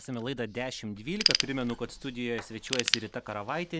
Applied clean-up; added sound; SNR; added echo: none; Ratchet, pawl / Tools; 0 dB; none.